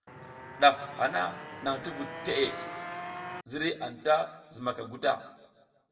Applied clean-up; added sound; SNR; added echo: none; Motorcycle; 10 dB; reverberation time 1.0 s.